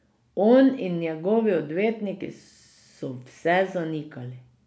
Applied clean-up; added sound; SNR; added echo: none; none; none; none.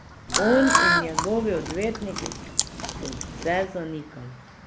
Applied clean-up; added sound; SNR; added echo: none; Chewing, mastication + Bird / Fowl; 0 dB; none.